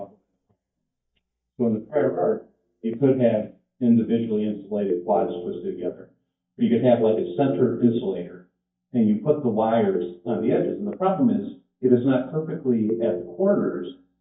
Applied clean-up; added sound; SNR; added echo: neural mask model DeepFilterNet 3.